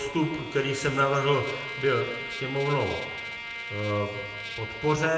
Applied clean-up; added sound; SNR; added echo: none; Trumpet; 9 dB; reverberation time 1.1 s.